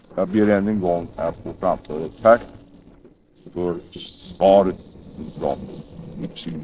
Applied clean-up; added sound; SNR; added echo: neural separator model SepFormer DNS4.